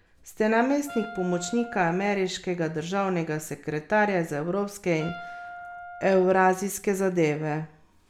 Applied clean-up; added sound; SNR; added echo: none; Wind instrument, woodwind instrument; 15 dB; none.